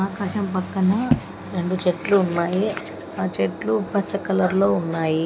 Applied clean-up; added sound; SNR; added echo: none; none; none; none.